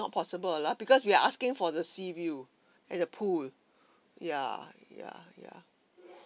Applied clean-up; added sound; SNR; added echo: none; none; none; none.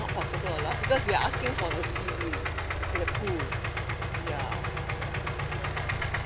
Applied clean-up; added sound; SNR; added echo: none; Idling; 1 dB; none.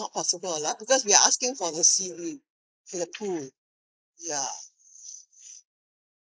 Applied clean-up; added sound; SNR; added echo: neural mask model Resemble Enhance denoiser.